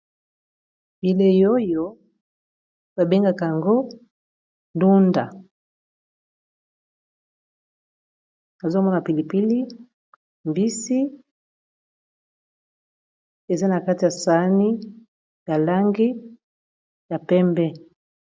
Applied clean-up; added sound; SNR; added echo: none; none; none; none.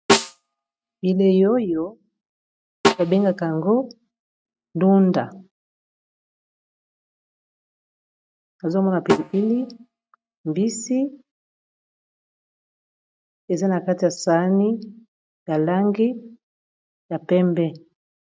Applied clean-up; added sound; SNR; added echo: neural mask model RNNoise.